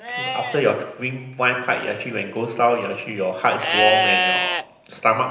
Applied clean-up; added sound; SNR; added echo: none; Livestock, farm animals, working animals; 3 dB; reverberation time 0.9 s.